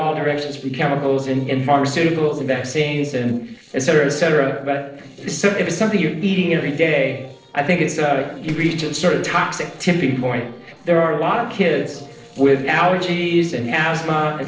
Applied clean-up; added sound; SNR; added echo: neural separator model SepFormer DNS4.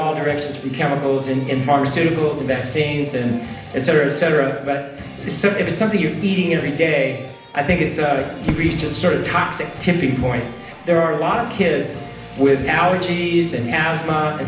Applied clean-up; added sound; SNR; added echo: none; Fireworks; 13 dB; reverberation time 0.8 s.